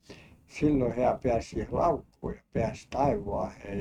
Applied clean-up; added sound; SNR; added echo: neural mask model RNNoise.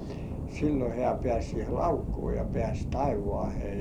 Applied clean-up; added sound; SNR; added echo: none; Thunder / Rain; 1 dB; none.